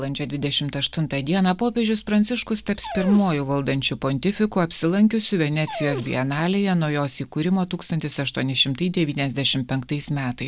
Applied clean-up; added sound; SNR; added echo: none; Dog; 13 dB; none.